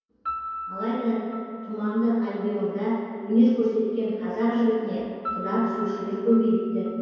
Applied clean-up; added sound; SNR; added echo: none; Piano; 14 dB; reverberation time 2.2 s.